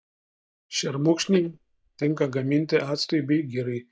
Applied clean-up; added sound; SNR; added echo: neural mask model DeepFilterNet 3.